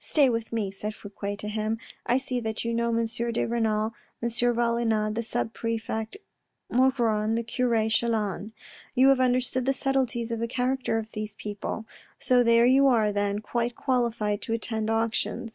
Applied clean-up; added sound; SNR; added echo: none; none; none; none.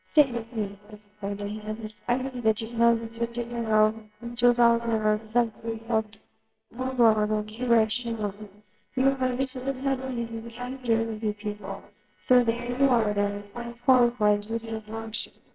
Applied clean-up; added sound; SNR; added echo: neural separator model SepFormer WHAMR!.